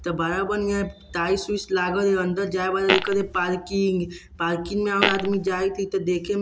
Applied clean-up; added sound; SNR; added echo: none; Fart; 2 dB; none.